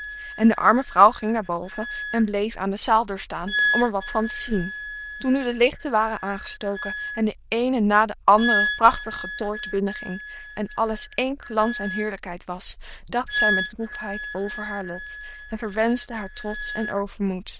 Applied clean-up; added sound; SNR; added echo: neural diffusion model UNIVERSE++.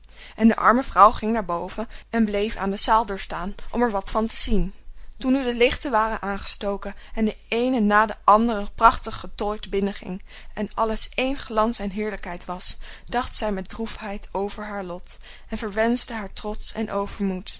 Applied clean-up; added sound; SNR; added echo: none; none; none; none.